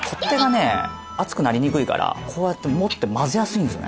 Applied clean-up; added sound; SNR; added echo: none; none; none; none.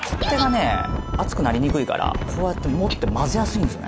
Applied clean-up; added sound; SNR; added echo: none; Wind; 3 dB; none.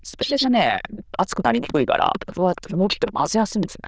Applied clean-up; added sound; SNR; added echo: neural diffusion model UNIVERSE++.